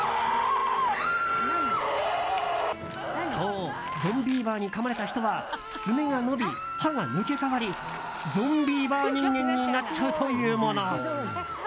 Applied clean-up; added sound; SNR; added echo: none; none; none; none.